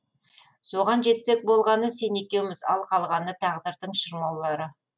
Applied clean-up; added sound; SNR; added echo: none; none; none; none.